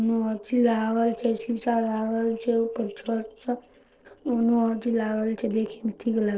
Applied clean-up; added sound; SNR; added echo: neural separator model SepFormer DNS4.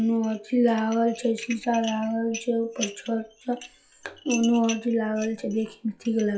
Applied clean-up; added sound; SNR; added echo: classical method log-MMSE.